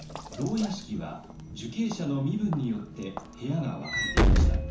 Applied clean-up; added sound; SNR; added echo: none; Walk, footsteps / Slam; -3 dB; reverberation time 0.9 s.